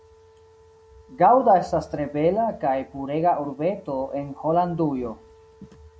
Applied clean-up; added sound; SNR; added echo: none; none; none; none.